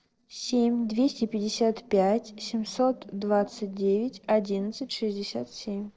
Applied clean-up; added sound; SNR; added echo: neural separator model SepFormer DNS4.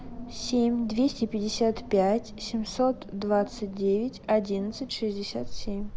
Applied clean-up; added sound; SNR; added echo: none; Wind; 11 dB; none.